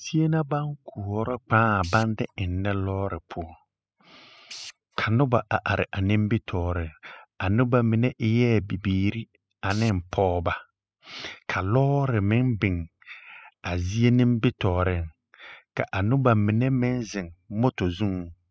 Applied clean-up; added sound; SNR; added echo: classical method spectral subtraction.